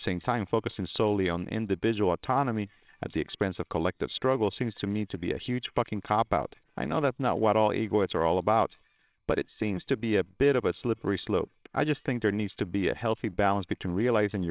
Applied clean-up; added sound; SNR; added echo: neural separator model SepFormer WHAMR!.